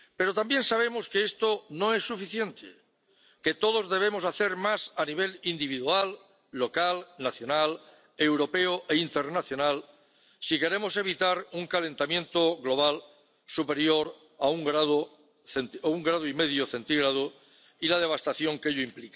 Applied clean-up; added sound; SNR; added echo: none; none; none; none.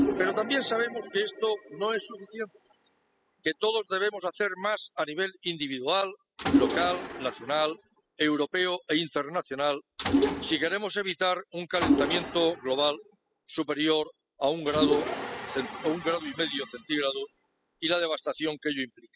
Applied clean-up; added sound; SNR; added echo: classical method spectral subtraction.